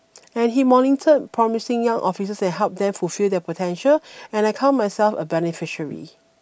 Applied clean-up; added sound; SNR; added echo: none; none; none; none.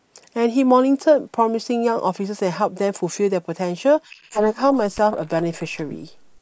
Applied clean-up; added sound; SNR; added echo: neural mask model Resemble Enhance denoiser.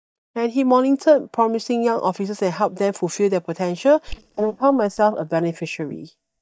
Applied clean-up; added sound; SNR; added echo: neural mask model DeepFilterNet 3.